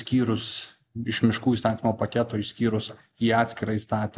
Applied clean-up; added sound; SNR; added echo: none; none; none; none.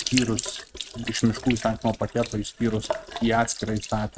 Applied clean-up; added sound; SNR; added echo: neural mask model RNNoise.